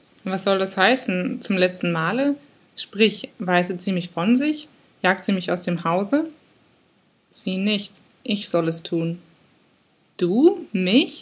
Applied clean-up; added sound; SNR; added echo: none; none; none; none.